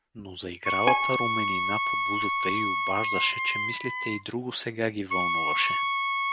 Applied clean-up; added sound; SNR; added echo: none; Bowed string instrument + Wind instrument, woodwind instrument; -4 dB; none.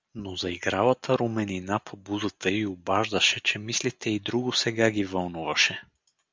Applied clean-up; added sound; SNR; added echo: none; none; none; none.